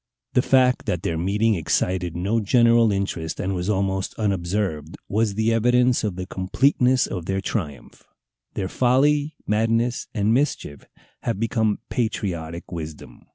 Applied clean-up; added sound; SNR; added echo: none; none; none; none.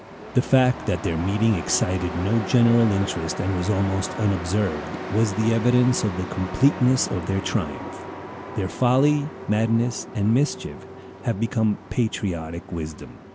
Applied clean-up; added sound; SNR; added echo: none; Truck; 11 dB; none.